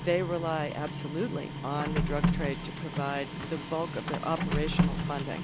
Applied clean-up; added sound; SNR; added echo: none; Printer; -1 dB; none.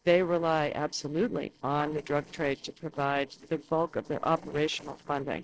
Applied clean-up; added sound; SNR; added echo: neural separator model SepFormer DNS4.